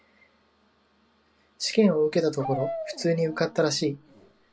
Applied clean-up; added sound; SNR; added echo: none; Dog; 11 dB; none.